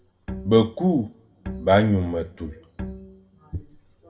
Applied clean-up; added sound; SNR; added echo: none; Bowed string instrument; 15 dB; reverberation time 0.6 s.